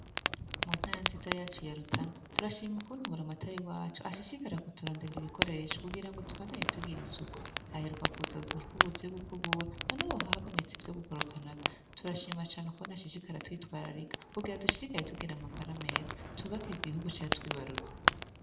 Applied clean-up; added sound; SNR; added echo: none; Fire; -5 dB; reverberation time 0.6 s.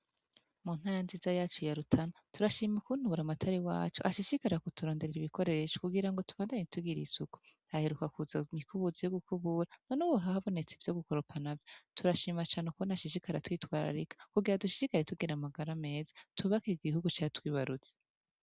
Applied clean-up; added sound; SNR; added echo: none; none; none; none.